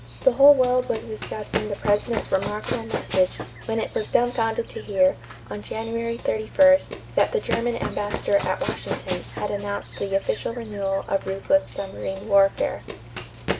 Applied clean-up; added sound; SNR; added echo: none; Run; 10 dB; none.